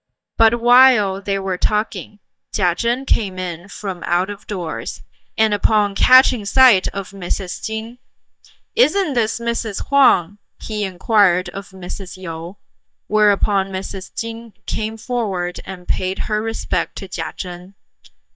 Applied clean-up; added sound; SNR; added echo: neural mask model DeepFilterNet 3.